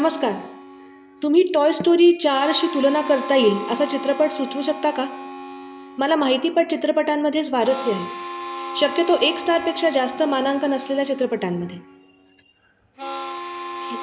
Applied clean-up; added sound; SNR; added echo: none; Harmonica; 12 dB; none.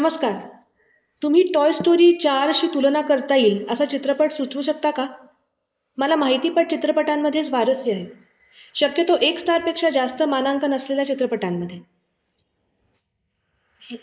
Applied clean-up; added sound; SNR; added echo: neural mask model Resemble Enhance denoiser.